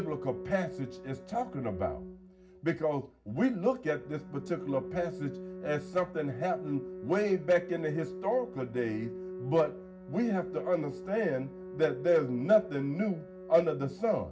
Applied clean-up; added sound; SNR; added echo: none; Organ; 12 dB; reverberation time 0.4 s.